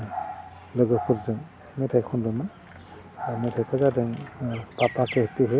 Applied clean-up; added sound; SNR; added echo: none; Chime; 19 dB; none.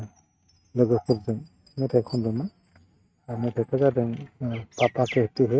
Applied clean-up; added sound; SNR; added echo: neural mask model RNNoise.